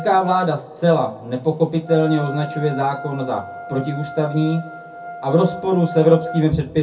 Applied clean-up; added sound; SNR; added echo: none; Wind instrument, woodwind instrument; 13 dB; reverberation time 0.3 s.